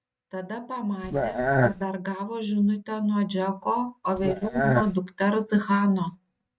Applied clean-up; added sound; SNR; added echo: neural mask model RNNoise.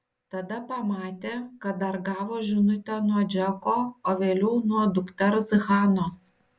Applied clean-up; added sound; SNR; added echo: none; none; none; none.